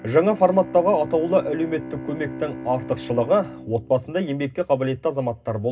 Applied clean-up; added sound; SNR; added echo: none; Bowed string instrument; 14 dB; reverberation time 0.2 s.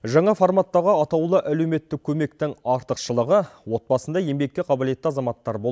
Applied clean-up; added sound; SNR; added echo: none; none; none; none.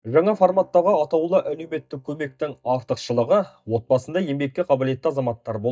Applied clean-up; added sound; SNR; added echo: neural mask model DeepFilterNet 3.